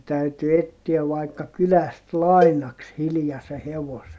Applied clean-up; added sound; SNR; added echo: none; Cowbell; 5 dB; none.